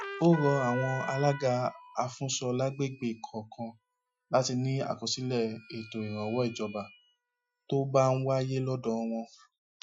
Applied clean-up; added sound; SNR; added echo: classical method Wiener filter.